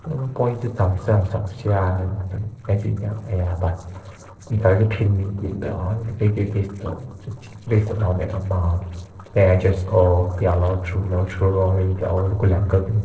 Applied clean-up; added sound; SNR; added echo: neural separator model SepFormer DNS4.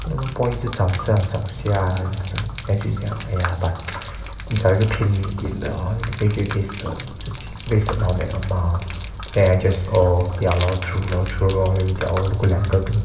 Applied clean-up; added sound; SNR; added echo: none; Gurgling / Liquid; 12 dB; reverberation time 2.9 s.